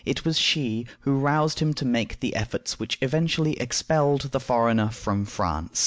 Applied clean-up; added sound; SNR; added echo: none; none; none; none.